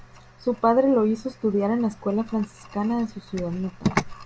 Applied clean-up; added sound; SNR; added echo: none; none; none; none.